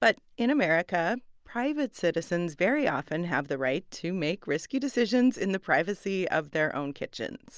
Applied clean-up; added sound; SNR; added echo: none; none; none; none.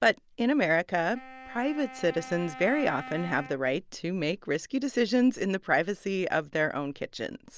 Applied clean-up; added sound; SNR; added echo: none; Wind instrument, woodwind instrument; 16 dB; none.